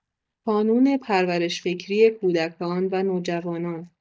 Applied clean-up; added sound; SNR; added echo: neural mask model DeepFilterNet 3.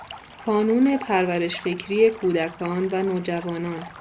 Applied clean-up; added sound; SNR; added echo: none; Stream; 18 dB; none.